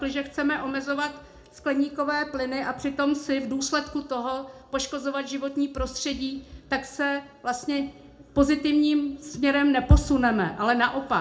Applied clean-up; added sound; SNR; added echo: none; none; none; reverberation time 0.3 s.